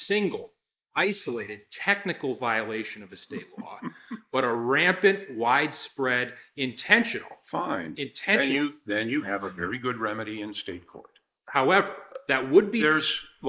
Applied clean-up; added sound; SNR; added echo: neural mask model Resemble Enhance denoiser.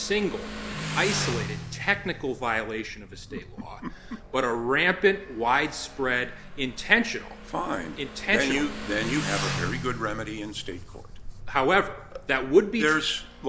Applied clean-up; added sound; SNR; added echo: none; Motorcycle; 10 dB; none.